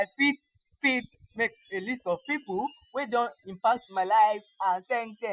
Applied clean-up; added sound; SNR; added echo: classical method spectral subtraction.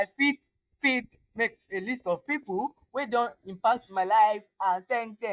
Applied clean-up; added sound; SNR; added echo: neural mask model DeepFilterNet 3.